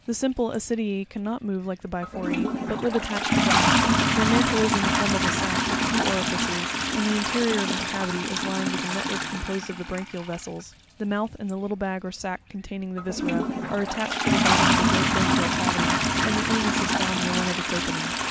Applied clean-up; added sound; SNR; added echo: none; Toilet flush; -4 dB; none.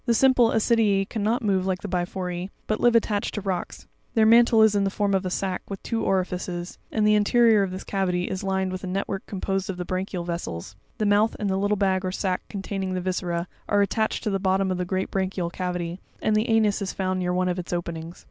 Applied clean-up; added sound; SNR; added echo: none; none; none; none.